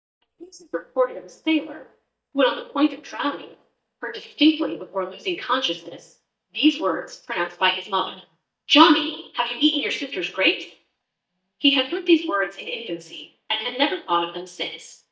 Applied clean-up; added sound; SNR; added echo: neural mask model DeepFilterNet 3.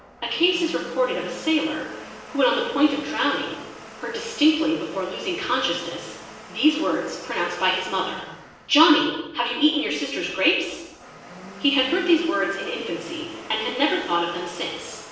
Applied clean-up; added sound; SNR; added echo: none; Domestic sounds, home sounds; 17 dB; reverberation time 0.9 s.